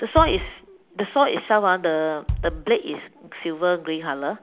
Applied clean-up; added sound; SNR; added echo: none; Bass drum; 11 dB; none.